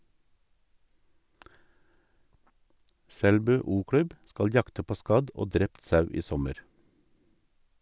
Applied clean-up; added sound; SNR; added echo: none; none; none; none.